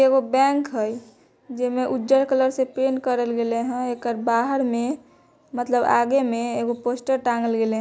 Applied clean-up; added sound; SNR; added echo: none; none; none; none.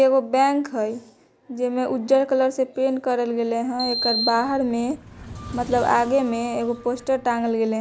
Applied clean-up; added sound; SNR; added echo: none; Sliding door; 10 dB; none.